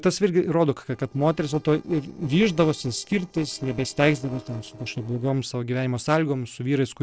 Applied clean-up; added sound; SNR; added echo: neural separator model SepFormer DNS4.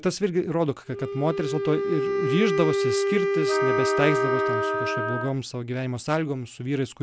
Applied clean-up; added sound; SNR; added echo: none; Wind instrument, woodwind instrument + Wind instrument, woodwind instrument; 0 dB; none.